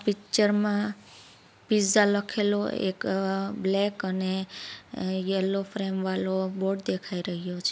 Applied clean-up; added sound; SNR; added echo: none; none; none; none.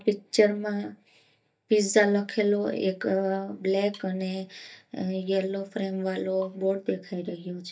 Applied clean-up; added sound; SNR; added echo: neural mask model DeepFilterNet 3.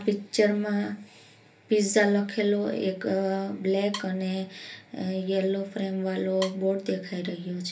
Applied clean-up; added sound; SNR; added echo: none; Wood; 16 dB; reverberation time 0.3 s.